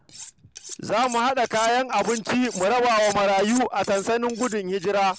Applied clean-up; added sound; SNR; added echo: none; Cutlery, silverware; 17 dB; none.